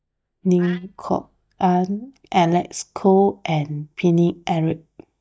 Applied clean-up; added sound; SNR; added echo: neural mask model DeepFilterNet 3.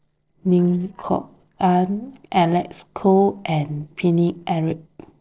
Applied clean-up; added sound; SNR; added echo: neural separator model SepFormer DNS4.